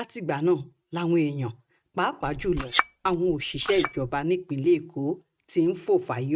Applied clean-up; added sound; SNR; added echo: neural mask model RNNoise.